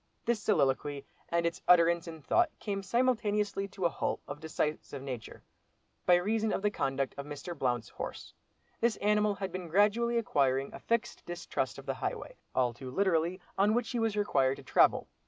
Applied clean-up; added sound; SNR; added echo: none; none; none; none.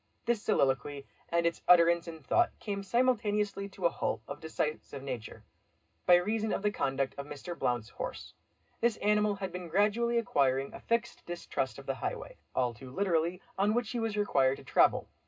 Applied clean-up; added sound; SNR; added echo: none; none; none; reverberation time 0.2 s.